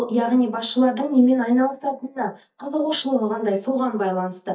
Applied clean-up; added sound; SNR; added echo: neural mask model DeepFilterNet 3.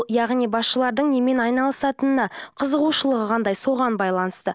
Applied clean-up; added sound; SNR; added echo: none; none; none; none.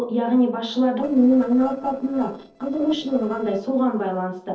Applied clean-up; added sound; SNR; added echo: neural separator model SepFormer DNS4.